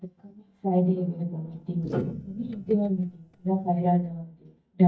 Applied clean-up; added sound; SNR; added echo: neural mask model DeepFilterNet 3.